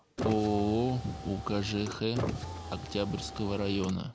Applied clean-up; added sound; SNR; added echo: none; Car; 7 dB; none.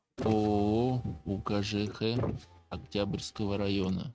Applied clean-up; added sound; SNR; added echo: neural mask model RNNoise.